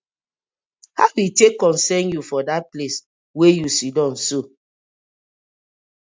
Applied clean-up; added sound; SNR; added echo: none; none; none; none.